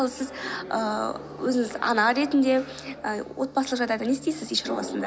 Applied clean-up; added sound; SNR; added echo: none; none; none; none.